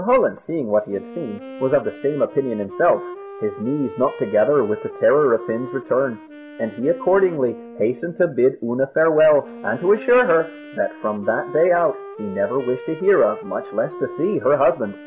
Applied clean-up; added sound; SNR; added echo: none; Wind instrument, woodwind instrument; 15 dB; none.